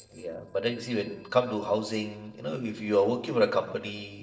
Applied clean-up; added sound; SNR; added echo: neural separator model SepFormer DNS4.